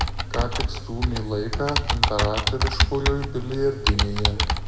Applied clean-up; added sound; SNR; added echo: none; Computer keyboard; -4 dB; reverberation time 0.9 s.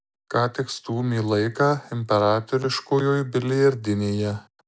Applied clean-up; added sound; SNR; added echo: none; none; none; none.